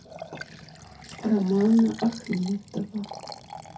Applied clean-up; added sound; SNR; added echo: none; Liquid; 17 dB; reverberation time 0.3 s.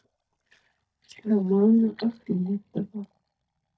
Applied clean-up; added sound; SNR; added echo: neural mask model DeepFilterNet 3.